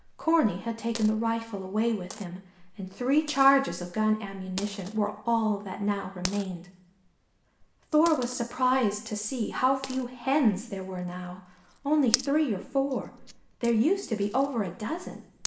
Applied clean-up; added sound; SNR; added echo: none; Coin (dropping); 16 dB; reverberation time 0.7 s.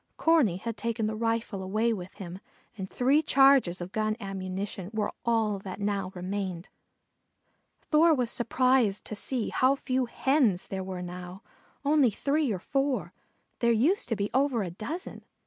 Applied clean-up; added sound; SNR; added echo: none; none; none; none.